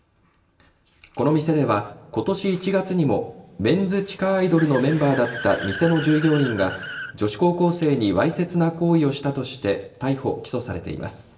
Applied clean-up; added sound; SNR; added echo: none; Accelerating, revving, vroom / Car; 17 dB; reverberation time 1.3 s.